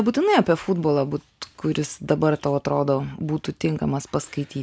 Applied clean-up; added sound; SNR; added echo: none; none; none; none.